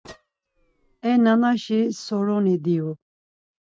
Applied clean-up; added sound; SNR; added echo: neural mask model RNNoise.